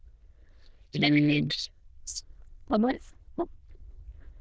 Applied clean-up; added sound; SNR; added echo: neural diffusion model UNIVERSE++.